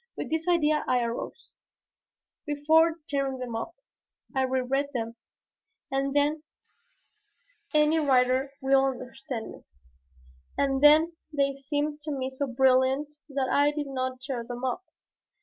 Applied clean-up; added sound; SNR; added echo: none; none; none; none.